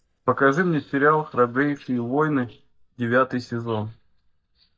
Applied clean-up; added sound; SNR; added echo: neural mask model DeepFilterNet 3.